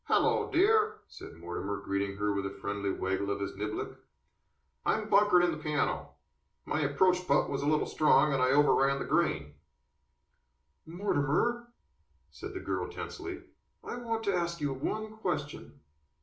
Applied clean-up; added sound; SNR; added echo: none; none; none; reverberation time 0.3 s.